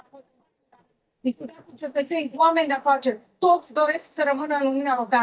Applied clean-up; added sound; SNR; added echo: neural mask model DeepFilterNet 3.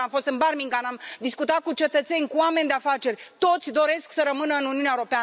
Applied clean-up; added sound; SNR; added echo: none; none; none; none.